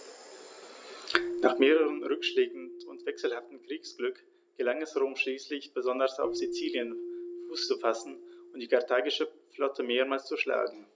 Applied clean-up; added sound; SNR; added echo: none; Keyboard (musical); 11 dB; none.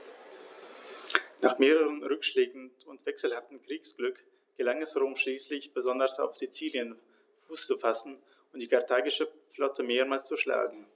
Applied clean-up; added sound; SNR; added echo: none; none; none; none.